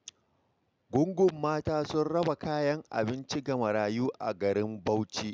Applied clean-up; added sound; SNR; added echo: none; none; none; none.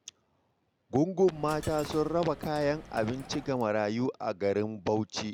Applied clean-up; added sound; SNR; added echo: none; Coin (dropping); 16 dB; none.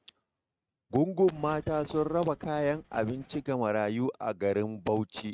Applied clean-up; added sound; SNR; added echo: neural mask model RNNoise.